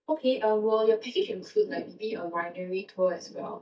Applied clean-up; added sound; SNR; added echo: neural mask model DeepFilterNet 3.